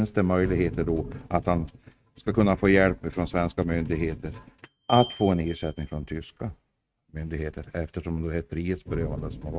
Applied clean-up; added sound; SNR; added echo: neural mask model RNNoise.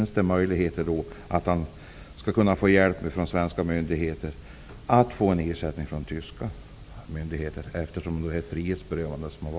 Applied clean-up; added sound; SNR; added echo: none; none; none; none.